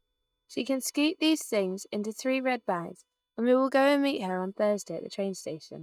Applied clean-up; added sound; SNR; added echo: neural mask model DeepFilterNet 3.